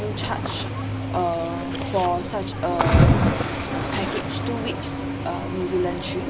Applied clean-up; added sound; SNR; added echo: none; Cricket / Waves, surf; -4 dB; none.